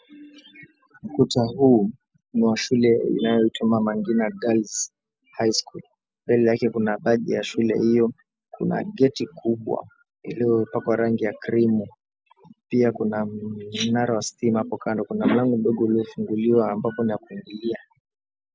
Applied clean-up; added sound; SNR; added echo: none; none; none; none.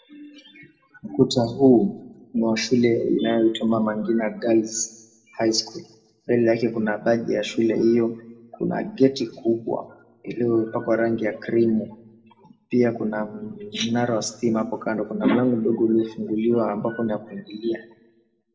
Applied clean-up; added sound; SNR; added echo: none; none; none; reverberation time 0.7 s.